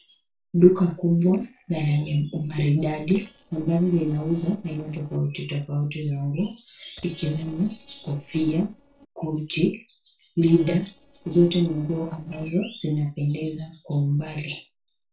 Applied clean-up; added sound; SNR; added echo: neural separator model SepFormer DNS4.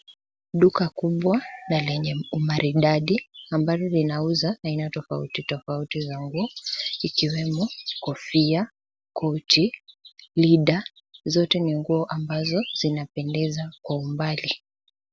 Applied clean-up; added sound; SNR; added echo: none; none; none; none.